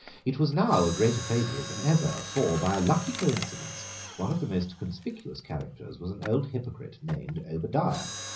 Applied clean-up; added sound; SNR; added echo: none; Mechanisms; 12 dB; reverberation time 0.5 s.